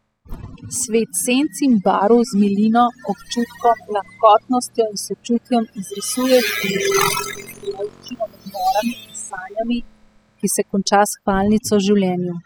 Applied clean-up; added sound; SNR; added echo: classical method spectral subtraction.